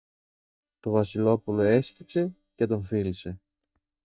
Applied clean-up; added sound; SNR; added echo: neural mask model DeepFilterNet 3.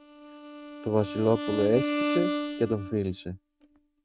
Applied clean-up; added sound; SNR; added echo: neural mask model RNNoise.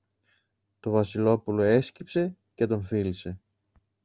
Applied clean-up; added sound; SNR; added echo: none; none; none; none.